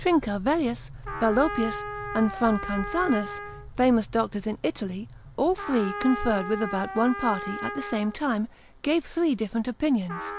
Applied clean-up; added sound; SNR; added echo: none; Trumpet; 11 dB; none.